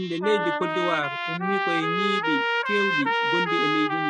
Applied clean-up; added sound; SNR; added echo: classical method spectral subtraction.